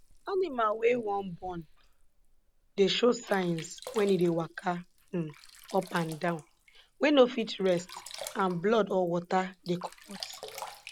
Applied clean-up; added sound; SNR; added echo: none; Sink (filling or washing); 19 dB; none.